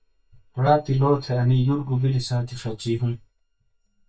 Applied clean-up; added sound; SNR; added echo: neural mask model DeepFilterNet 3.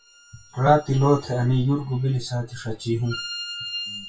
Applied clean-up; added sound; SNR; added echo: classical method WPE with log-MMSE.